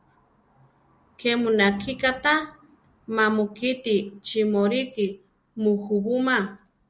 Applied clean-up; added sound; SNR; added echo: none; none; none; none.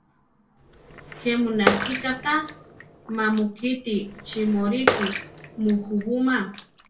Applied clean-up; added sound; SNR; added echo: none; Bathtub (filling or washing) / Water / Splash, splatter; 5 dB; reverberation time 0.2 s.